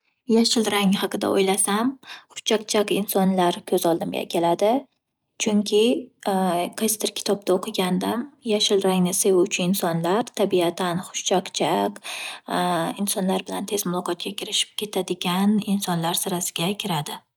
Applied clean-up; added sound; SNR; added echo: none; none; none; none.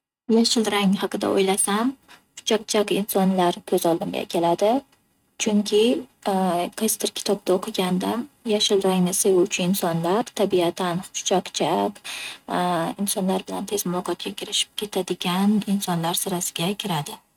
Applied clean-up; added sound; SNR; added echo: neural mask model RNNoise.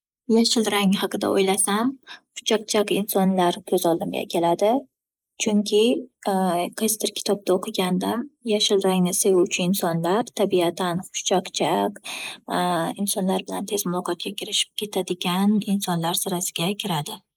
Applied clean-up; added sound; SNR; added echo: neural mask model Resemble Enhance denoiser.